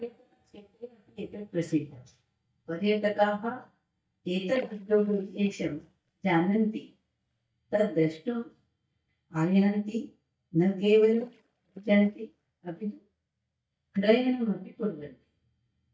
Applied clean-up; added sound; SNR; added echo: neural mask model DeepFilterNet 3.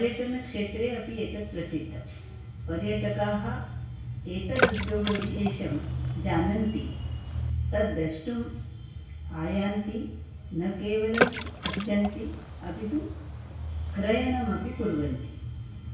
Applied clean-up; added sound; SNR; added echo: none; Water / Splash, splatter; 3 dB; reverberation time 0.6 s.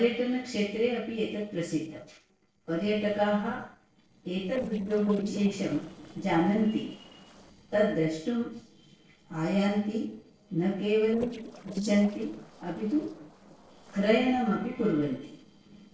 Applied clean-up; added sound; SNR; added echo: neural separator model SepFormer DNS4.